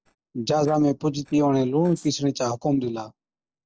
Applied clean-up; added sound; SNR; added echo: neural separator model SepFormer DNS4.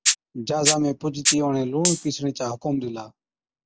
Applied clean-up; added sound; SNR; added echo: none; Rattle (instrument); 1 dB; none.